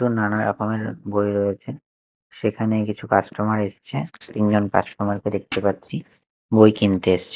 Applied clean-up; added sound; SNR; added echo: neural mask model DeepFilterNet 3.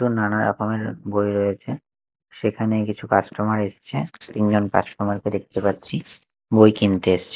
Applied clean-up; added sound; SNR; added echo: neural mask model Resemble Enhance denoiser.